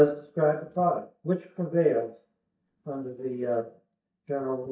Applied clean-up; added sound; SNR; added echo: neural mask model DeepFilterNet 3.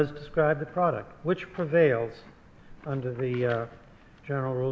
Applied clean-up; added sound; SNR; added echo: none; none; none; none.